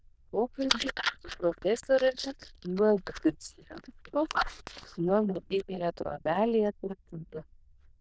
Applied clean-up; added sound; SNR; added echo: neural diffusion model UNIVERSE++.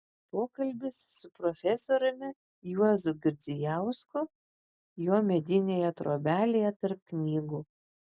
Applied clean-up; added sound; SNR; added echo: none; none; none; none.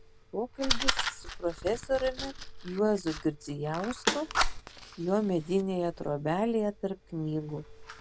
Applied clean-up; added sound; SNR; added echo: none; Snare drum + Fire; 3 dB; none.